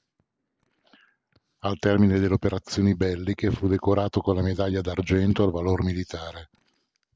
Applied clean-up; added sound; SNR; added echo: neural separator model SepFormer DNS4.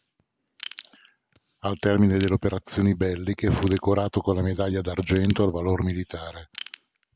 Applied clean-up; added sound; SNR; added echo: none; Ratchet, pawl / Tools; 18 dB; none.